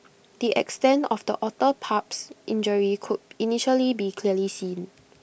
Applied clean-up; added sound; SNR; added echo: none; none; none; none.